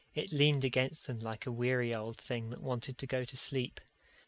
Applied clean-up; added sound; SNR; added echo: none; none; none; none.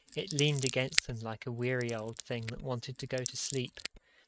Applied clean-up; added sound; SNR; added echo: neural mask model RNNoise.